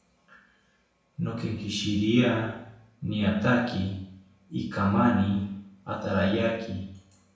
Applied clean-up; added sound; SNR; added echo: none; none; none; reverberation time 0.7 s.